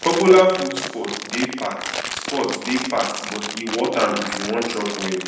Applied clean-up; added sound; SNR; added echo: none; Crumpling, crinkling; 8 dB; reverberation time 0.9 s.